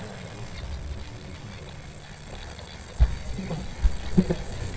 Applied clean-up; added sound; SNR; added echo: neural mask model DeepFilterNet 3.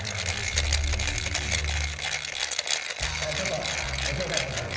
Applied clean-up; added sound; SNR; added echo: none; Mechanisms; -1 dB; reverberation time 2.5 s.